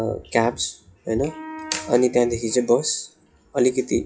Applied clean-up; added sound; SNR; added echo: classical method WPE with log-MMSE.